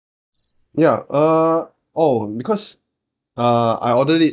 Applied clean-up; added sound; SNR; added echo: neural mask model DeepFilterNet 3.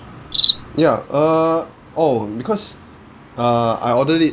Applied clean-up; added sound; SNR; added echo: none; Cricket; 12 dB; none.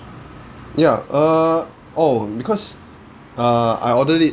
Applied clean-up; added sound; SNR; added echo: none; none; none; none.